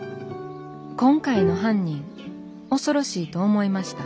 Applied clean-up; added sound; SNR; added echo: none; Bowed string instrument; 8 dB; none.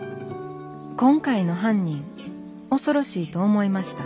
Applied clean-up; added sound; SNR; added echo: none; none; none; none.